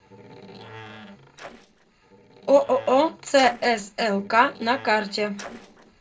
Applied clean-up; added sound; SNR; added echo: neural separator model SepFormer DNS4.